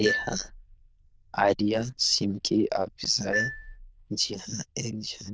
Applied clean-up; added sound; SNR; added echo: neural diffusion model UNIVERSE++.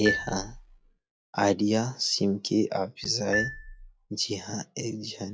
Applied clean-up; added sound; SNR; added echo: classical method log-MMSE.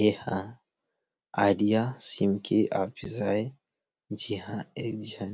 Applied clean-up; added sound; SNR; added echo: none; none; none; none.